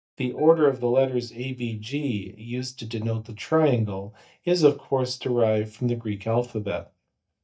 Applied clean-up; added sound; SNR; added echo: neural mask model DeepFilterNet 3.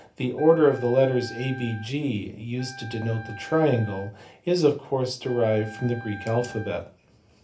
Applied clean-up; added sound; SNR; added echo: none; Wind instrument, woodwind instrument; 17 dB; reverberation time 0.3 s.